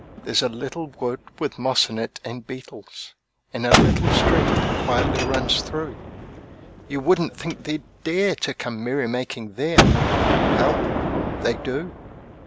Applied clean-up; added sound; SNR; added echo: none; Gunshot, gunfire; -2 dB; none.